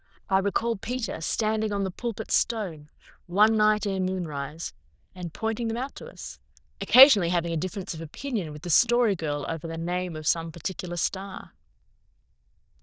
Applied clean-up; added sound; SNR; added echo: neural diffusion model UNIVERSE++.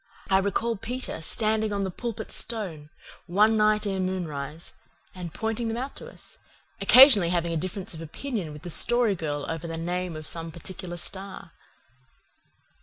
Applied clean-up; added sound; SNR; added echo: none; none; none; none.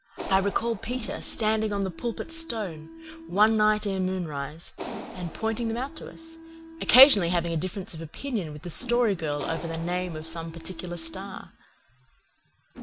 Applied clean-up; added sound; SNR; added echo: none; Mechanisms + Clapping; 15 dB; none.